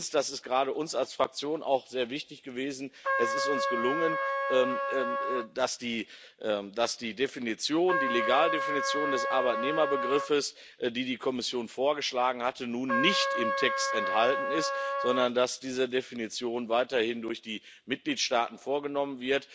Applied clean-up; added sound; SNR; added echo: none; Trumpet; 1 dB; none.